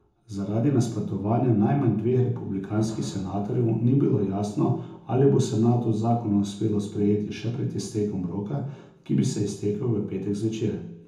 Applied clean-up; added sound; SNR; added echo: none; none; none; reverberation time 0.7 s.